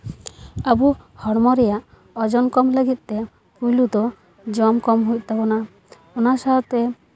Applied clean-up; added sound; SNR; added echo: none; none; none; none.